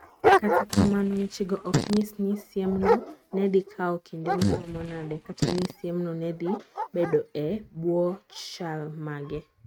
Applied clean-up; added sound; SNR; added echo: neural mask model RNNoise.